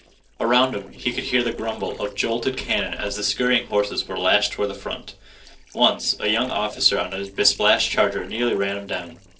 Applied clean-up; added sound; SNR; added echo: neural separator model SepFormer DNS4.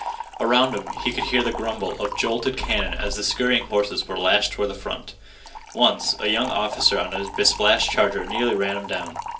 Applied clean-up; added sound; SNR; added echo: none; Fill (with liquid) / Trickle, dribble; 12 dB; reverberation time 0.3 s.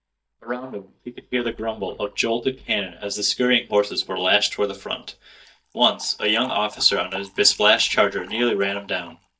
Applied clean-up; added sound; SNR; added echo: neural mask model DeepFilterNet 3.